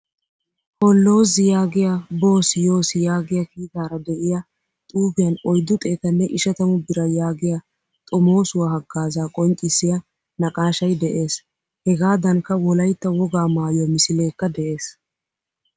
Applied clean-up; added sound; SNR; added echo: none; none; none; none.